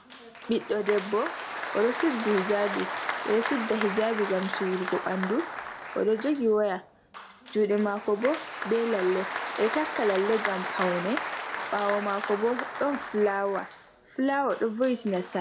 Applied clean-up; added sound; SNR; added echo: none; Applause; 7 dB; none.